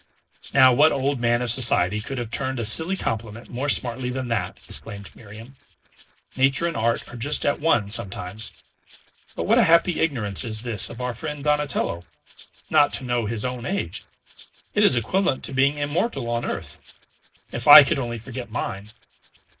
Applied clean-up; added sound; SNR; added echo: neural separator model SepFormer DNS4.